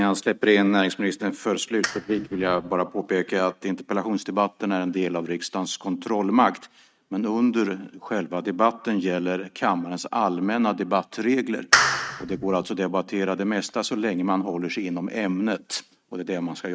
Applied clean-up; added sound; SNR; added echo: neural mask model RNNoise.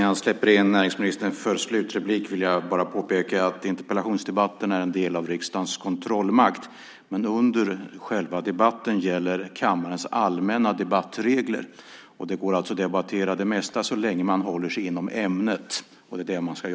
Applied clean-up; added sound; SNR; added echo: none; none; none; none.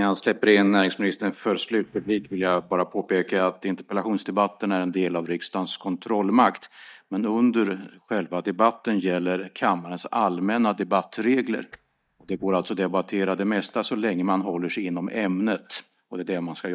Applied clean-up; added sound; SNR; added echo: neural mask model DeepFilterNet 3.